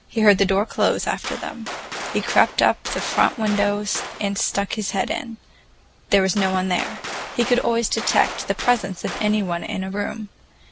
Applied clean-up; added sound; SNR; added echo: none; Gunshot, gunfire; 11 dB; none.